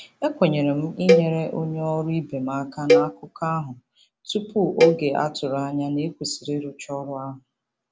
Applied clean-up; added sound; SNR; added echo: none; Cowbell; -1 dB; none.